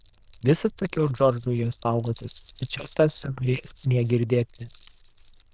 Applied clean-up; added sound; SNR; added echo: neural diffusion model UNIVERSE++.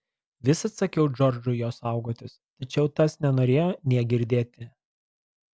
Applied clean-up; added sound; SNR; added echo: none; none; none; none.